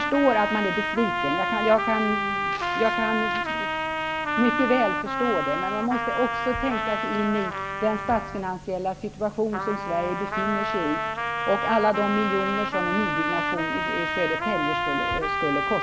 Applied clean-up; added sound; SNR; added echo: none; Trumpet; 1 dB; none.